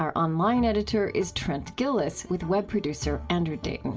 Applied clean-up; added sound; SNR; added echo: none; none; none; reverberation time 0.2 s.